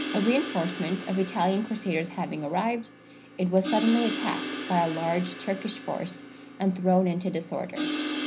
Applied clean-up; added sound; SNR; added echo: none; Crash cymbal; 7 dB; reverberation time 0.5 s.